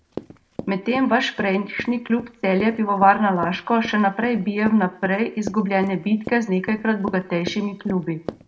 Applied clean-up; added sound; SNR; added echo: none; Run; 16 dB; reverberation time 0.5 s.